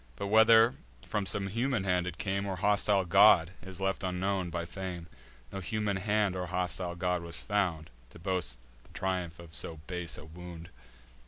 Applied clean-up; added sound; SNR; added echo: none; none; none; none.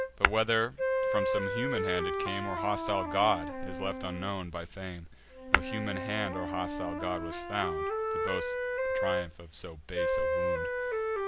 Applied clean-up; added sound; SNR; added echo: none; Tap / Hammer + Wind instrument, woodwind instrument; -2 dB; none.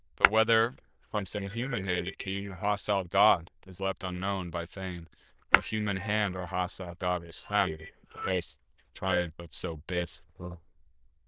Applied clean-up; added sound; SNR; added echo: neural diffusion model UNIVERSE++.